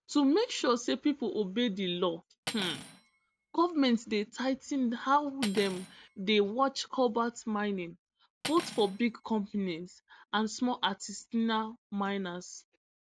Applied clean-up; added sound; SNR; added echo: none; Cutlery, silverware; 14 dB; none.